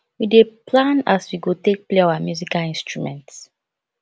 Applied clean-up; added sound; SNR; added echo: none; none; none; none.